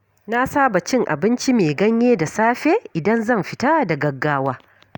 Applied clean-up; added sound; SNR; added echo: none; none; none; none.